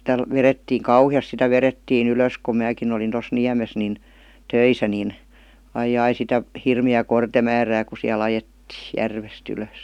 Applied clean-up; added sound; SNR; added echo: none; none; none; none.